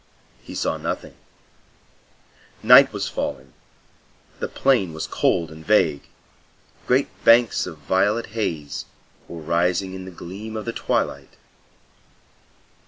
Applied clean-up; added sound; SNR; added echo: none; none; none; none.